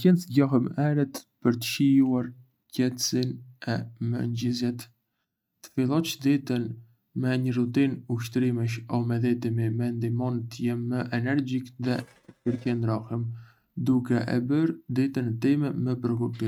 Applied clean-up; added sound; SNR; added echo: neural mask model RNNoise.